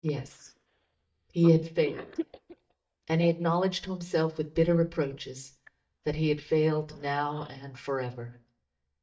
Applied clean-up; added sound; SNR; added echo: neural mask model DeepFilterNet 3.